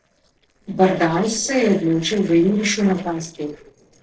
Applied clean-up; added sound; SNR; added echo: neural separator model SepFormer DNS4.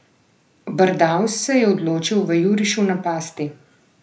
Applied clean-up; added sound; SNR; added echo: none; none; none; none.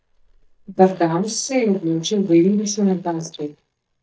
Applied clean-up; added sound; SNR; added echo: neural mask model DeepFilterNet 3.